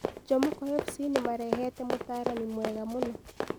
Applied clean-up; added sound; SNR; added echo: none; Run; 3 dB; none.